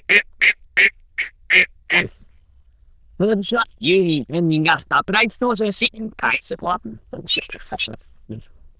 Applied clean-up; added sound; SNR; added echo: neural diffusion model UNIVERSE++.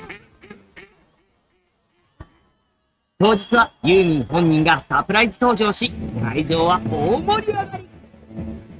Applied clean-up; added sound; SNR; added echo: neural mask model RNNoise.